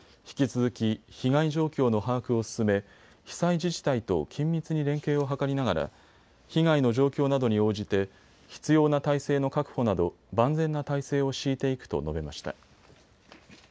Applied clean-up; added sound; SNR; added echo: none; none; none; none.